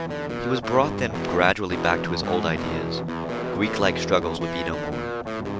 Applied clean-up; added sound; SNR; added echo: none; Guitar; 2 dB; none.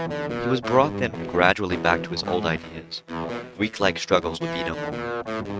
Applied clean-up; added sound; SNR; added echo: neural mask model RNNoise.